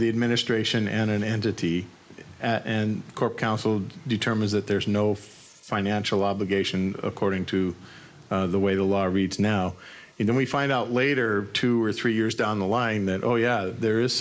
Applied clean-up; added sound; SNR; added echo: neural mask model Resemble Enhance denoiser.